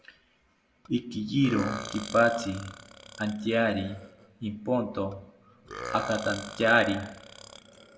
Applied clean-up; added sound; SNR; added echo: none; Burping, eructation; 14 dB; reverberation time 0.7 s.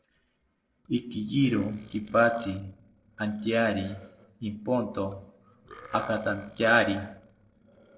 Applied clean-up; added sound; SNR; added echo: neural separator model SepFormer DNS4.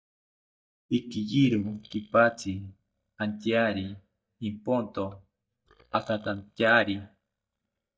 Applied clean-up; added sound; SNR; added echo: neural mask model DeepFilterNet 3.